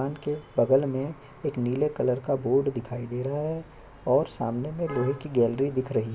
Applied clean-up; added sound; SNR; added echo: none; none; none; none.